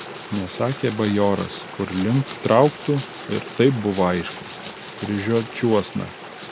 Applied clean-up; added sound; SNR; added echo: none; Stream + Domestic sounds, home sounds; 11 dB; none.